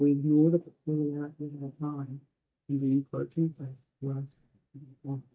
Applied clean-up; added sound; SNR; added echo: neural mask model DeepFilterNet 3.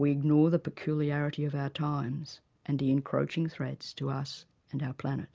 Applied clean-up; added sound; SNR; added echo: none; none; none; none.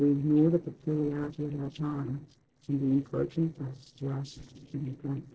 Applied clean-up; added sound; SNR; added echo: neural separator model SepFormer DNS4.